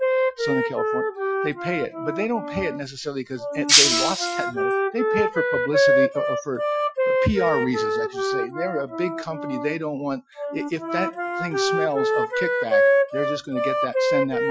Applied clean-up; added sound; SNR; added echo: classical method Wiener filter.